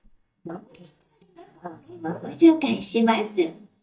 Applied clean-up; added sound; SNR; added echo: neural mask model DeepFilterNet 3.